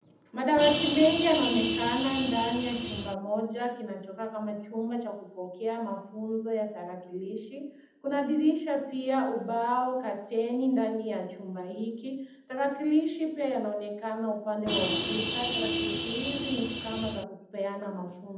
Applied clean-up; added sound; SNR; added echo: none; Vehicle horn, car horn, honking; 2 dB; reverberation time 0.8 s.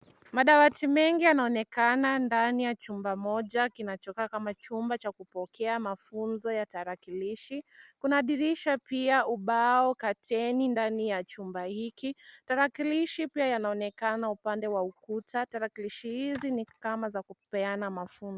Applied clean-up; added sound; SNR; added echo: none; none; none; none.